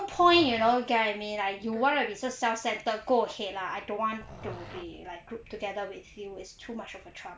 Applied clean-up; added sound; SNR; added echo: none; Growling; 16 dB; none.